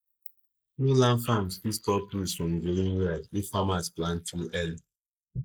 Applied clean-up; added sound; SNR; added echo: neural mask model Resemble Enhance denoiser.